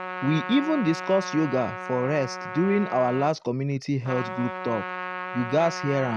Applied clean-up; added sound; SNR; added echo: none; Trumpet; 9 dB; none.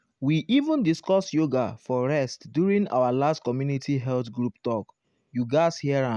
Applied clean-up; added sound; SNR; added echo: none; none; none; none.